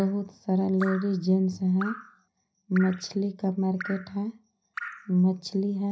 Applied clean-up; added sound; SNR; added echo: none; Drip; 16 dB; reverberation time 0.4 s.